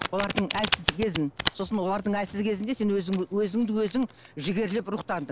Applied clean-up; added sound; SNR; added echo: none; Domestic sounds, home sounds; 8 dB; none.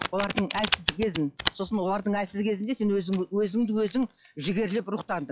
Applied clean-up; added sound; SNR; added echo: classical method log-MMSE.